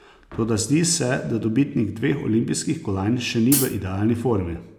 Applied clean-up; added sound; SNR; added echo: none; Hi-hat; 0 dB; none.